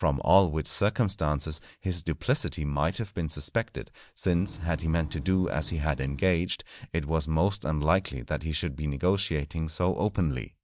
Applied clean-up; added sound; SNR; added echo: neural mask model DeepFilterNet 3.